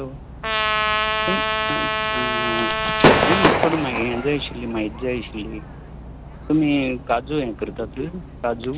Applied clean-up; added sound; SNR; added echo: none; Gunshot, gunfire / Fireworks + Trumpet; -3 dB; none.